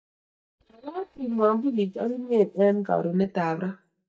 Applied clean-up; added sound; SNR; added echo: neural mask model DeepFilterNet 3.